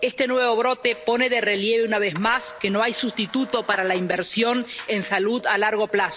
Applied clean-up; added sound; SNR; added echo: none; Camera + Telephone; 19 dB; none.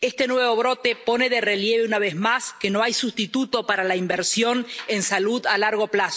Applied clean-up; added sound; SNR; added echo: none; none; none; none.